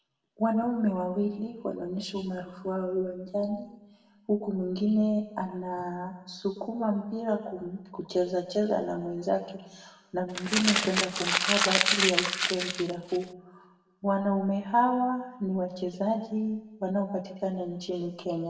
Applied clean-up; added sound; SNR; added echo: none; Crumpling, crinkling; -2 dB; reverberation time 1.0 s.